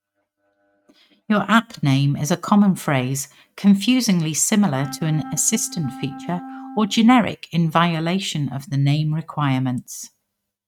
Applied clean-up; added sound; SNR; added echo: neural mask model RNNoise.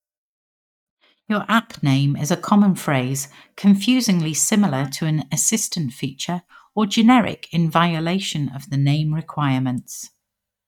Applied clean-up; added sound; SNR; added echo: neural mask model DeepFilterNet 3.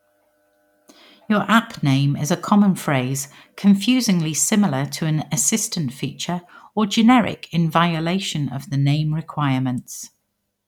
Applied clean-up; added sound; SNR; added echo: none; none; none; none.